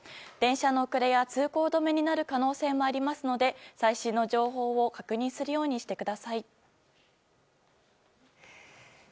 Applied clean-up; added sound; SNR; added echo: none; none; none; none.